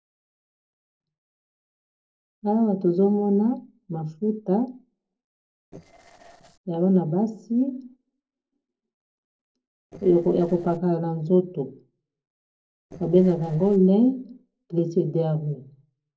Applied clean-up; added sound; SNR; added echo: neural separator model SepFormer DNS4.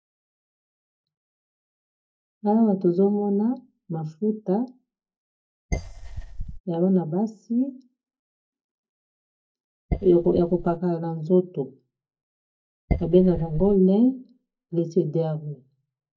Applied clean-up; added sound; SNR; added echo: neural mask model DeepFilterNet 3.